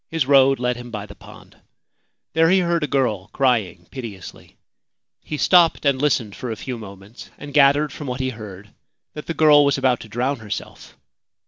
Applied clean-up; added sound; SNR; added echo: none; none; none; none.